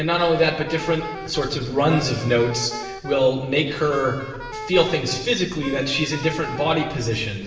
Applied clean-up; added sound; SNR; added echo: none; Wind instrument, woodwind instrument; 13 dB; reverberation time 1.2 s.